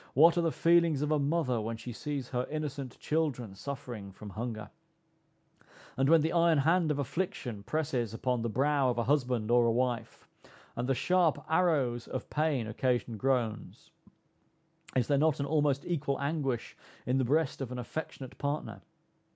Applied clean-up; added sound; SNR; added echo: none; none; none; none.